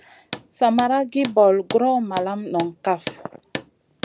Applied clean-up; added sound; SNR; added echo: none; Hammer; 14 dB; none.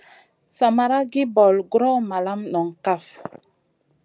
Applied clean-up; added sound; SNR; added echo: none; none; none; none.